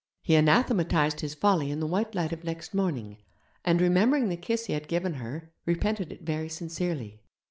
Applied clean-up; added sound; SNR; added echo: none; none; none; none.